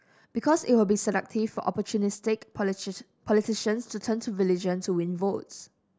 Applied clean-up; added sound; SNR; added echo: none; none; none; none.